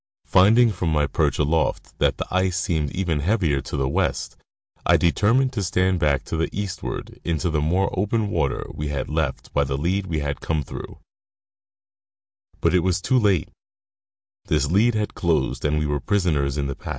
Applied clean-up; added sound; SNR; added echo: none; none; none; none.